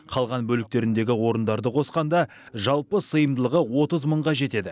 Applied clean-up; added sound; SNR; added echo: none; none; none; none.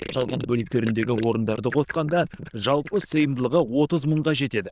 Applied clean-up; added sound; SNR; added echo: neural diffusion model UNIVERSE++.